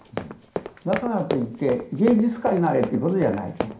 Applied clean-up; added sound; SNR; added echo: none; Run; 10 dB; reverberation time 0.5 s.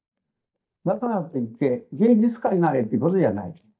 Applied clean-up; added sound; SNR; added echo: neural mask model DeepFilterNet 3.